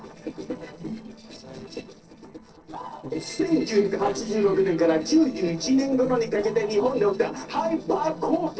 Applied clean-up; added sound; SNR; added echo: neural separator model SepFormer DNS4.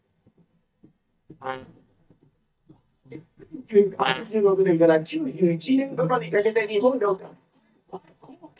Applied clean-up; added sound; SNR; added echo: neural mask model DeepFilterNet 3.